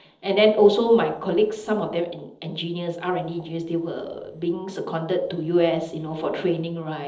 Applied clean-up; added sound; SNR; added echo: neural separator model SepFormer DNS4.